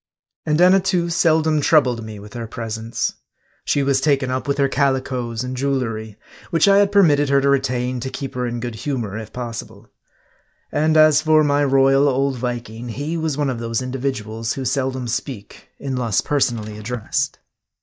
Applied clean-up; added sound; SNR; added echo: neural mask model DeepFilterNet 3.